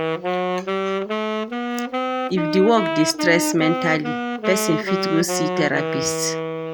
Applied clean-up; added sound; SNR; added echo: none; Wind instrument, woodwind instrument; 1 dB; none.